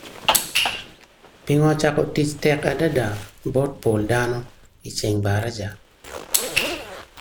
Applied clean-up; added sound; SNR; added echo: none; Zipper (clothing); 11 dB; none.